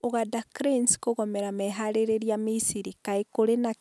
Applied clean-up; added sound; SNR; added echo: none; none; none; none.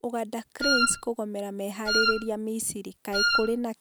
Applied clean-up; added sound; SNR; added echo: none; Wind instrument, woodwind instrument; -3 dB; none.